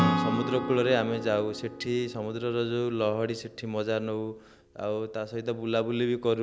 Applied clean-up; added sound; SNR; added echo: none; Acoustic guitar / Strum; 6 dB; none.